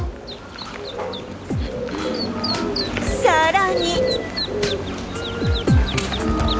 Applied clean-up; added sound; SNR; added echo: none; Cough; 12 dB; none.